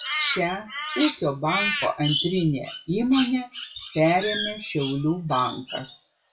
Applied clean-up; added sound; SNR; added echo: classical method WPE with log-MMSE.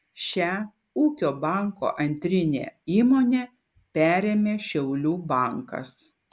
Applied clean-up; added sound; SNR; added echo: none; none; none; none.